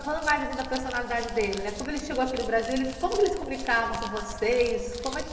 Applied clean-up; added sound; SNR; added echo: none; Crumpling, crinkling; 10 dB; reverberation time 2.9 s.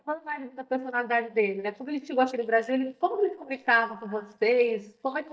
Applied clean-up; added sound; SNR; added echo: neural mask model DeepFilterNet 3.